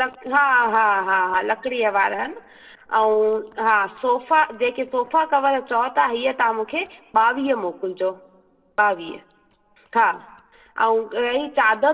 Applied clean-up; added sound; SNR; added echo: neural separator model SepFormer DNS4.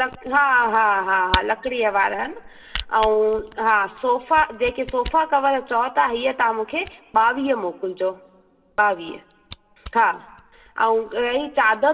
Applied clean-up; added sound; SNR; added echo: none; Camera; 17 dB; reverberation time 1.3 s.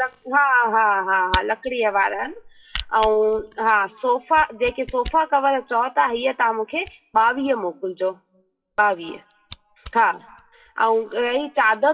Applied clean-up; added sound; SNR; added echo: classical method WPE with log-MMSE.